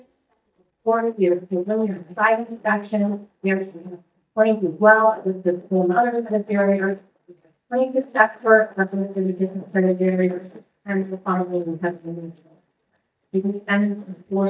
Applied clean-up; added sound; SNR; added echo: neural mask model DeepFilterNet 3.